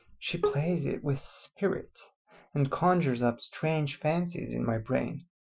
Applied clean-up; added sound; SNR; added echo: classical method Wiener filter.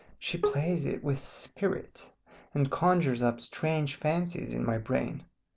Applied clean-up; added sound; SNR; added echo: none; Bowed string instrument; 6 dB; none.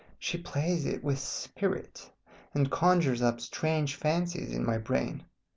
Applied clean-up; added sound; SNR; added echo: none; none; none; none.